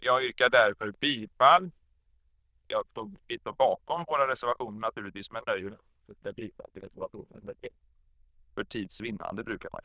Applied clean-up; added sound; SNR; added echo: neural diffusion model UNIVERSE++.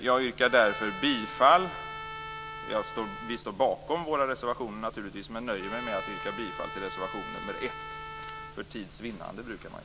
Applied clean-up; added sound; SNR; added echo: none; Trumpet; 10 dB; none.